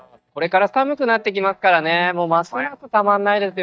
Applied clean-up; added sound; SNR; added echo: neural mask model DeepFilterNet 3.